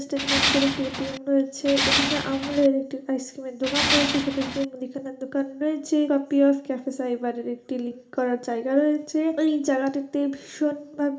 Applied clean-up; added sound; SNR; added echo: none; Tools; 1 dB; reverberation time 0.4 s.